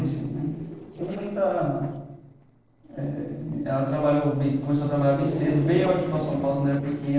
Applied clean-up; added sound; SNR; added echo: neural separator model SepFormer DNS4.